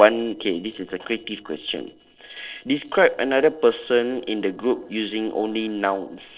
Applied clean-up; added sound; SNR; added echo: neural separator model SepFormer DNS4.